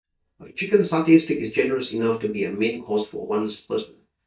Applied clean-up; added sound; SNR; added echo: neural mask model DeepFilterNet 3.